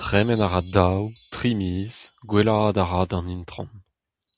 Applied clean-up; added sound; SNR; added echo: none; Wind chime; 20 dB; none.